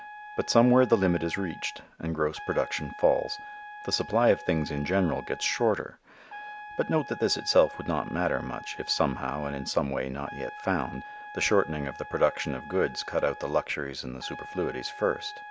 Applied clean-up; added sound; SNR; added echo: none; Trumpet; 15 dB; none.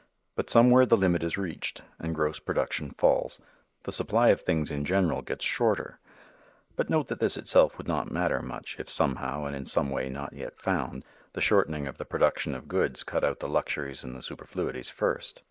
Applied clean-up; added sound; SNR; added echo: neural mask model Resemble Enhance denoiser.